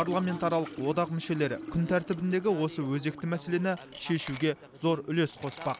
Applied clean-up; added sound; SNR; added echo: none; Liquid; 15 dB; none.